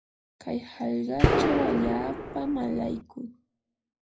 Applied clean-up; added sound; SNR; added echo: none; Gunshot, gunfire; -4 dB; reverberation time 0.5 s.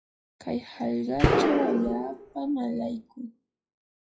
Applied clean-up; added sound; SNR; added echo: classical method WPE with log-MMSE.